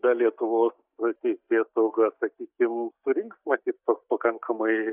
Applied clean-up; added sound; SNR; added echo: neural mask model DeepFilterNet 3.